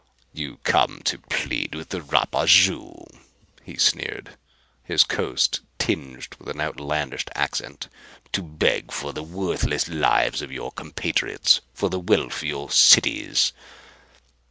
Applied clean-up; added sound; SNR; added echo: none; none; none; none.